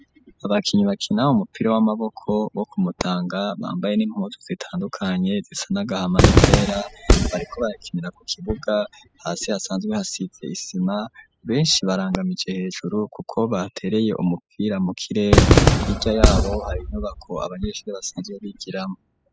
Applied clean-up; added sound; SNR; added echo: classical method spectral subtraction.